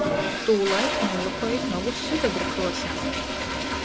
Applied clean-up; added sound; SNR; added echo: none; Toilet flush; -1 dB; none.